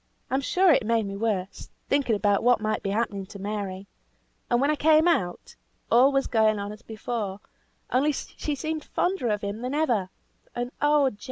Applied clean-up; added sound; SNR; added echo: none; none; none; none.